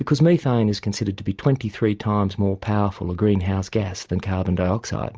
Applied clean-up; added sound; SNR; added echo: none; none; none; none.